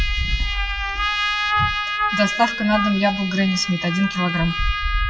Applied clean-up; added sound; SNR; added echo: classical method WPE with log-MMSE.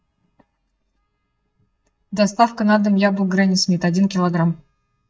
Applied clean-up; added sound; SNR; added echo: neural mask model DeepFilterNet 3.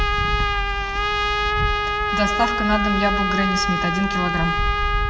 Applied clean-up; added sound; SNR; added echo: none; Trumpet; -1 dB; reverberation time 1.1 s.